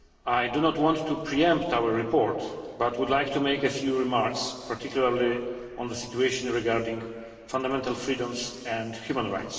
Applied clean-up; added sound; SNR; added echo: none; none; none; reverberation time 2.0 s.